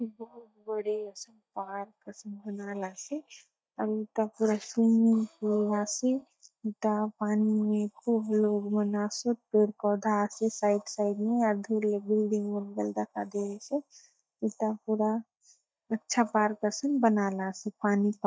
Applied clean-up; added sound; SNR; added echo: neural mask model DeepFilterNet 3.